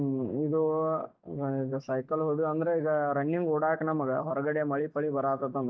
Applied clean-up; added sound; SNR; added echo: neural mask model DeepFilterNet 3.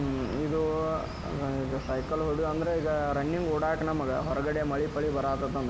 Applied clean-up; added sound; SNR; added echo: none; Water; 8 dB; none.